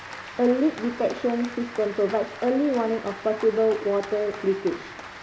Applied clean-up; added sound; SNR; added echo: none; Applause; 14 dB; none.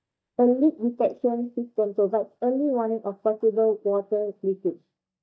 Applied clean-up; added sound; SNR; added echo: neural mask model DeepFilterNet 3.